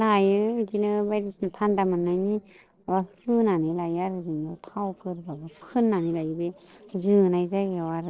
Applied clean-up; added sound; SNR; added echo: neural separator model SepFormer DNS4.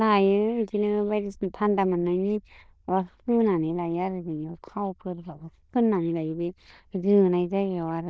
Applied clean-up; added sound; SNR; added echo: neural diffusion model UNIVERSE++.